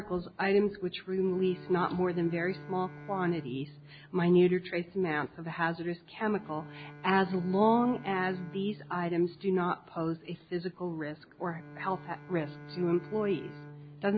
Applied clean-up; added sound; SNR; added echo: none; Bowed string instrument; 18 dB; none.